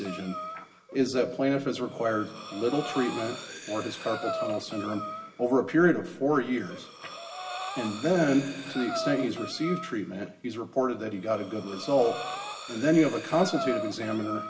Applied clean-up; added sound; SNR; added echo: none; Breathing; 10 dB; reverberation time 0.2 s.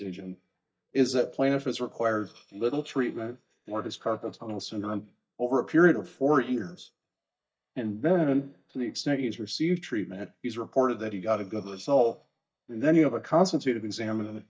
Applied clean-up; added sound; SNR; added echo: neural mask model DeepFilterNet 3.